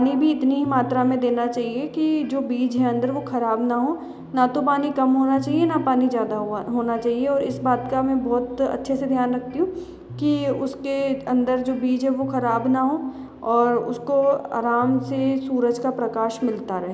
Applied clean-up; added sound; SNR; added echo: none; Electric guitar; 20 dB; none.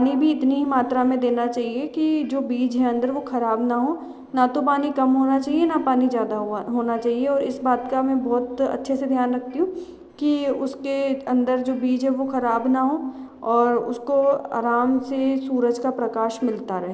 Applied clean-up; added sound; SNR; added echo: neural separator model SepFormer DNS4.